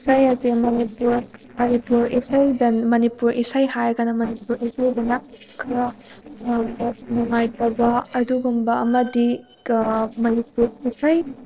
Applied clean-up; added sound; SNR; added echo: neural separator model SepFormer DNS4.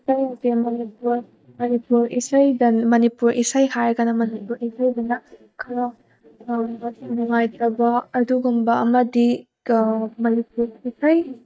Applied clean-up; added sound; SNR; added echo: neural mask model DeepFilterNet 3.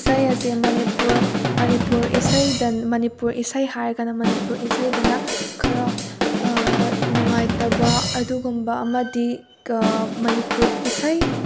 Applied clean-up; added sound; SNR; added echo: none; Drum / Drum kit; 0 dB; none.